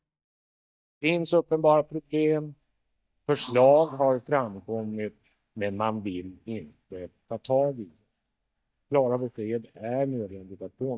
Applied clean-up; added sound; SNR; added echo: neural mask model DeepFilterNet 3.